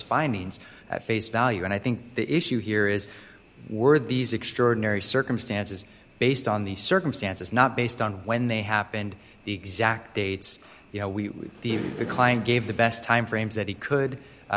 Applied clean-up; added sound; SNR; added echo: none; none; none; none.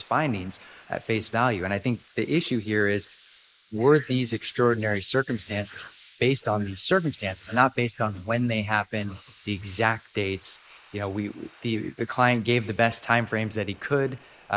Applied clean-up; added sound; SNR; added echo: neural mask model Resemble Enhance denoiser.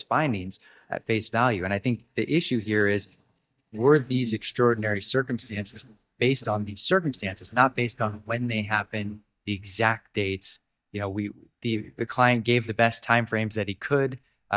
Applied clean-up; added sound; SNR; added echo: neural mask model DeepFilterNet 3.